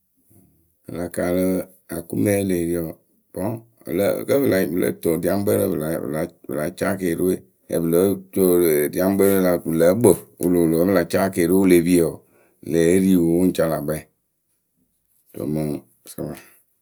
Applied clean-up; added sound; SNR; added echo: none; none; none; none.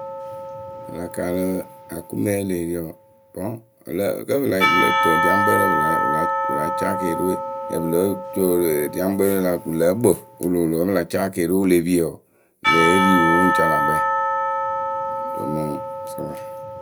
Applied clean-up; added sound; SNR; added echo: none; Church bell / Percussion; 1 dB; none.